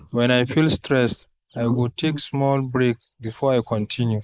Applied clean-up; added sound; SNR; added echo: neural mask model Resemble Enhance denoiser.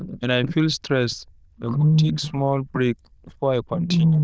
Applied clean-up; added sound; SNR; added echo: neural diffusion model UNIVERSE++.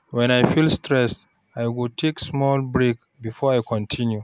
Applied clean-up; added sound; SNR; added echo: none; none; none; none.